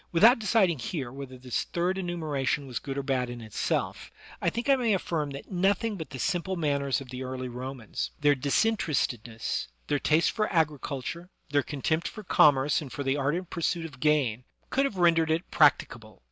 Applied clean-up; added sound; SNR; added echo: none; none; none; none.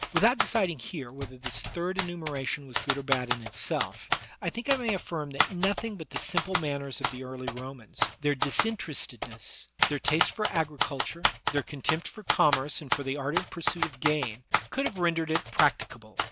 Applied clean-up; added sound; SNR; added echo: none; Typewriter; -1 dB; none.